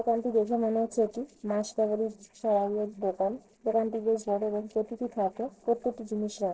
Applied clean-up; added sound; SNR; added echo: neural separator model SepFormer DNS4.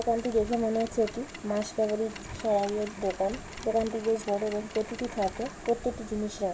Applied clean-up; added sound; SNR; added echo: none; Mechanisms; 17 dB; none.